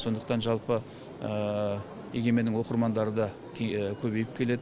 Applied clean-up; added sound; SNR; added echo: none; none; none; none.